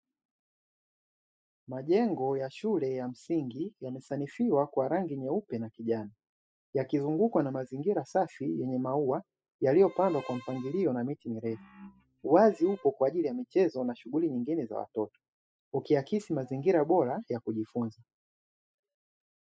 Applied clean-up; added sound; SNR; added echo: classical method spectral subtraction.